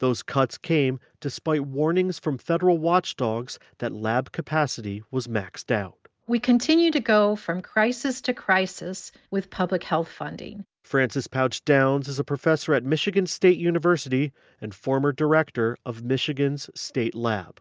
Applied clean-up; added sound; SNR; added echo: none; none; none; none.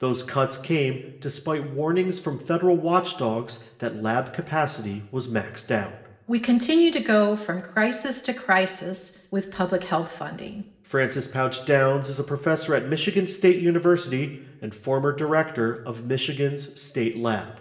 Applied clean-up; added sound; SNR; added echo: none; none; none; reverberation time 0.8 s.